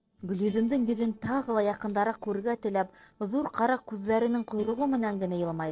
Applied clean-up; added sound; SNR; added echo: neural separator model SepFormer DNS4.